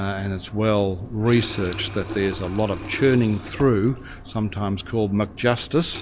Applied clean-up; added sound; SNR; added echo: none; Water tap, faucet; 14 dB; none.